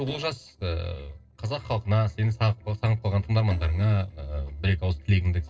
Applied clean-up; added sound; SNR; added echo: neural separator model SepFormer DNS4.